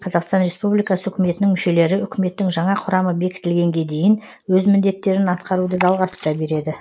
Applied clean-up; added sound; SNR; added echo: neural mask model Resemble Enhance denoiser.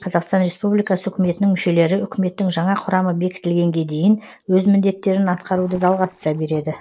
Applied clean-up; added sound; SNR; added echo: neural separator model SepFormer DNS4.